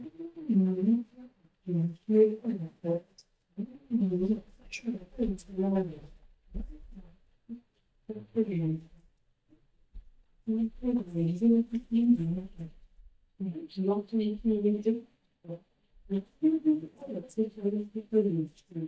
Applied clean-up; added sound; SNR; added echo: neural mask model DeepFilterNet 3.